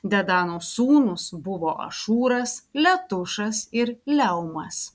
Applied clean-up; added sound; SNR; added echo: none; none; none; none.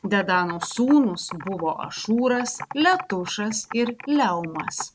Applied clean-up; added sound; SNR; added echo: none; Computer keyboard; 15 dB; none.